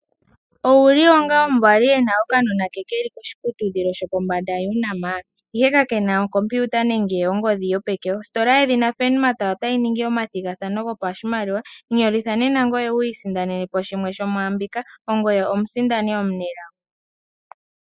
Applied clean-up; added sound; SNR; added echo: classical method spectral subtraction.